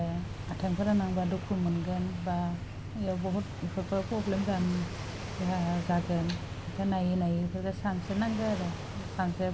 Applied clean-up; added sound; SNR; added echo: none; Waves, surf; 14 dB; none.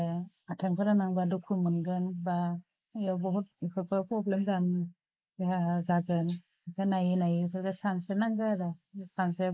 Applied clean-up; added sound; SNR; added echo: neural mask model Resemble Enhance denoiser.